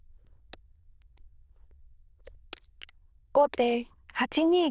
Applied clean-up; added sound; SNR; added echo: neural diffusion model UNIVERSE++.